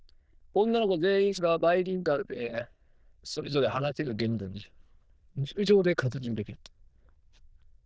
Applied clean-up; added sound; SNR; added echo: neural diffusion model UNIVERSE++.